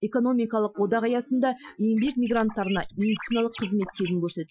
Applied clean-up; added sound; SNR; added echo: classical method Wiener filter.